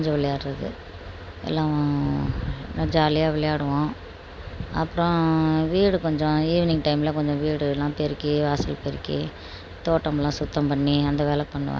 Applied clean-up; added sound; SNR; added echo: none; none; none; none.